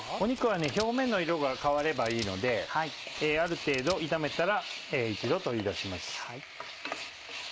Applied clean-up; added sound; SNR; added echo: none; Scissors; 16 dB; none.